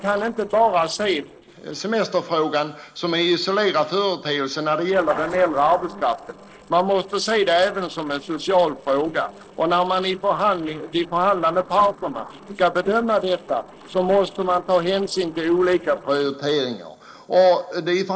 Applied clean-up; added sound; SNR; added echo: neural separator model SepFormer DNS4.